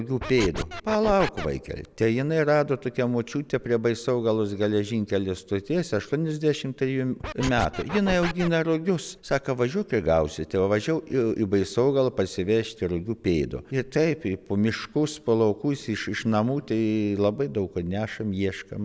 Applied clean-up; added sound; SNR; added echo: none; Scratching (performance technique); 8 dB; none.